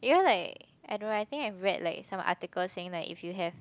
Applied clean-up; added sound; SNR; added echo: none; none; none; none.